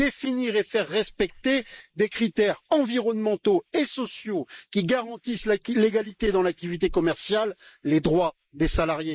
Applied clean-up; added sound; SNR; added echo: neural mask model Resemble Enhance denoiser.